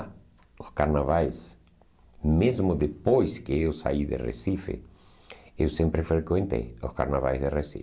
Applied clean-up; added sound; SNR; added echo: none; none; none; none.